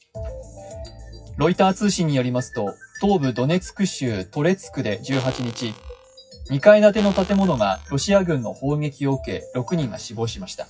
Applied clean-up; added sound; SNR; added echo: classical method WPE with log-MMSE.